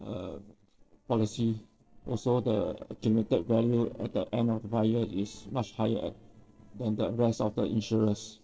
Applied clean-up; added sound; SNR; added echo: neural separator model SepFormer DNS4.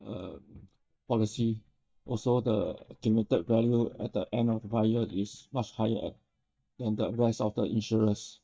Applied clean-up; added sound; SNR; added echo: neural mask model DeepFilterNet 3.